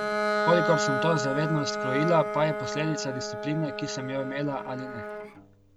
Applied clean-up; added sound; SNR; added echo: none; Bowed string instrument; 2 dB; none.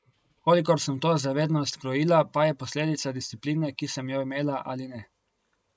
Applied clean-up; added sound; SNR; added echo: none; none; none; none.